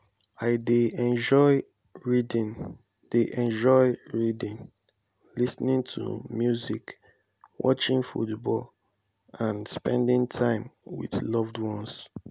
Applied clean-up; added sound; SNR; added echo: none; none; none; none.